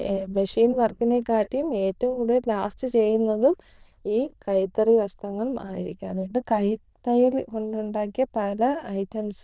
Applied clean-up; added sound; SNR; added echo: neural diffusion model UNIVERSE++.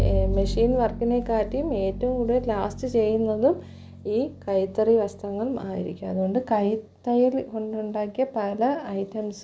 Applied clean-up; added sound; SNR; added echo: none; Bowed string instrument; 8 dB; none.